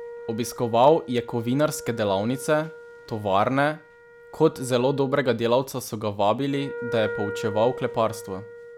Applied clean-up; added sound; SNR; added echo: none; Wind instrument, woodwind instrument; 14 dB; none.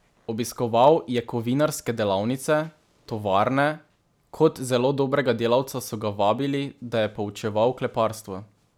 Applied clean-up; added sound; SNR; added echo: none; none; none; none.